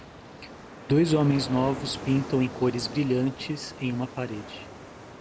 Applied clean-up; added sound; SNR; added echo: none; Ocean; 13 dB; none.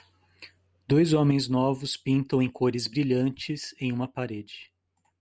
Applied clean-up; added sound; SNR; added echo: none; none; none; none.